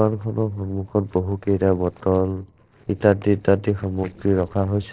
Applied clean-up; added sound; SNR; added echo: neural separator model SepFormer DNS4.